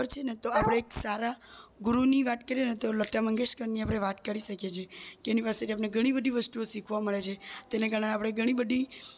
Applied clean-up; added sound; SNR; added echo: none; Bark; 2 dB; none.